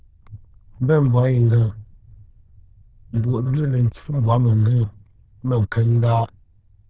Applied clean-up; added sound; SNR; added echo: neural diffusion model UNIVERSE++.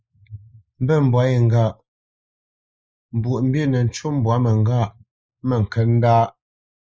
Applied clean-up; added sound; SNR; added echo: neural mask model Resemble Enhance denoiser.